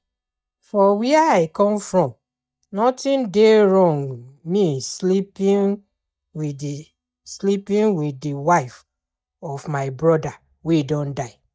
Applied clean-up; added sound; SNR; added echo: neural mask model DeepFilterNet 3.